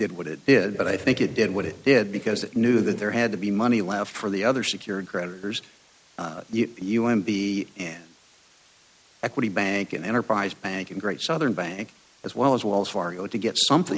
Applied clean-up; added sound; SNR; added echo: none; none; none; none.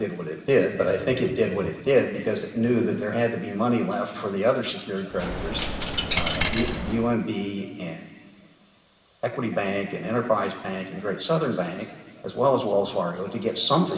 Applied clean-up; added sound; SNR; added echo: none; Coin (dropping); 0 dB; reverberation time 2.2 s.